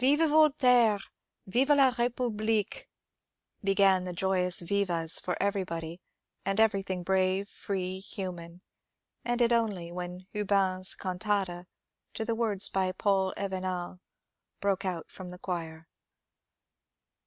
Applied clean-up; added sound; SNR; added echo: none; none; none; none.